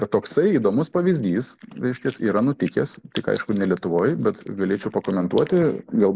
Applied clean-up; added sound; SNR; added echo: neural mask model Resemble Enhance denoiser.